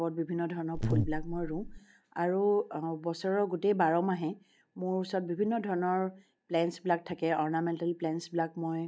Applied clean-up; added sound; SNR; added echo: none; Buzz; 1 dB; none.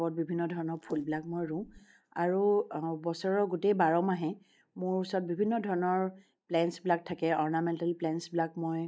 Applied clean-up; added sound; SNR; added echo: neural mask model Resemble Enhance denoiser.